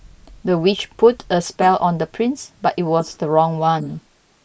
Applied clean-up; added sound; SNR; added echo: neural mask model Resemble Enhance denoiser.